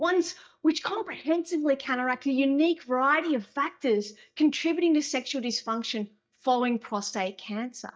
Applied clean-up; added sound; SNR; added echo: neural mask model DeepFilterNet 3.